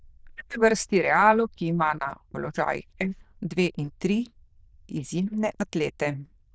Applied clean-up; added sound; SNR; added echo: neural diffusion model UNIVERSE++.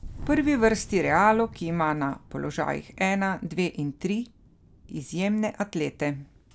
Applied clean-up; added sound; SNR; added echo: none; Thunder; 17 dB; none.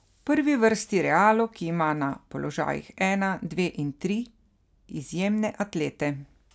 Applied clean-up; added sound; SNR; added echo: none; none; none; none.